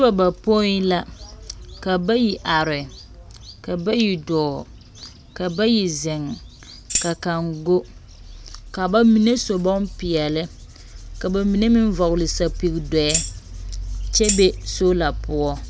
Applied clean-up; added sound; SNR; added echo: none; Tambourine; 5 dB; none.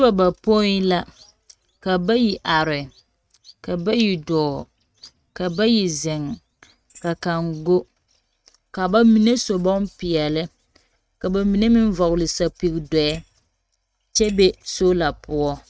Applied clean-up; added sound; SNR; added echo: neural mask model RNNoise.